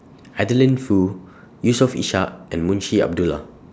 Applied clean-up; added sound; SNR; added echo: none; none; none; none.